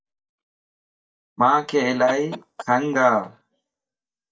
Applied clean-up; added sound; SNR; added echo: neural mask model DeepFilterNet 3.